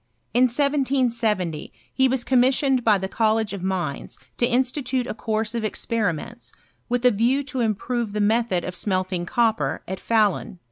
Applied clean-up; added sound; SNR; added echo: none; none; none; none.